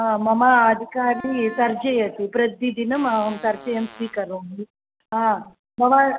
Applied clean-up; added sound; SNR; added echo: none; Wind instrument, woodwind instrument + Fart; 20 dB; none.